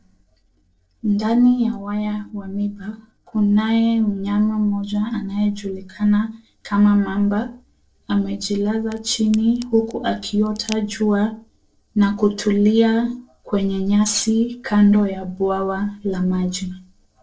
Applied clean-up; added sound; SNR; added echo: neural separator model SepFormer DNS4.